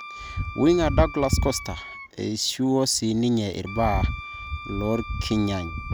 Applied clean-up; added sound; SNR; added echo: none; Wind instrument, woodwind instrument; 15 dB; none.